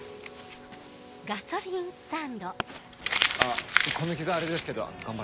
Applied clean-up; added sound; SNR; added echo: none; Crumpling, crinkling; -2 dB; none.